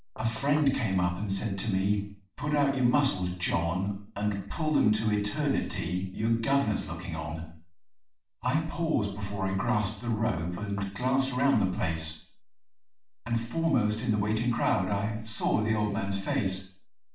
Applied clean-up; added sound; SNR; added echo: none; Knock / Wood; 17 dB; reverberation time 0.5 s.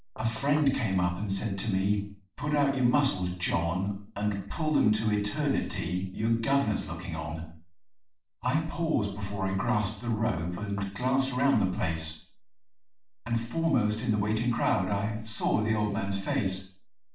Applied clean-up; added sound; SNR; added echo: neural separator model SepFormer DNS4.